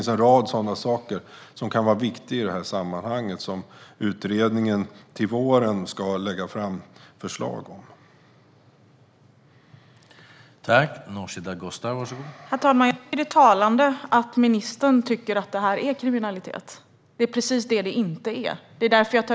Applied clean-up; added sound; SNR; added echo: none; none; none; none.